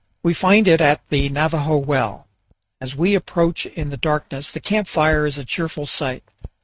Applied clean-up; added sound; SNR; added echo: neural mask model RNNoise.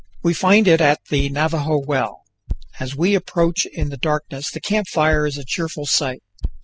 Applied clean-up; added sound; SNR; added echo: classical method spectral subtraction.